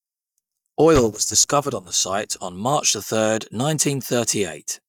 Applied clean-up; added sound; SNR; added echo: neural mask model DeepFilterNet 3.